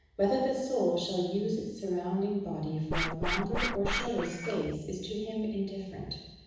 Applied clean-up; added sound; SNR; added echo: none; Scratching (performance technique); 1 dB; reverberation time 1.1 s.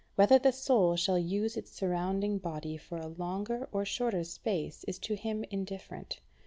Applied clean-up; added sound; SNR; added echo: none; none; none; none.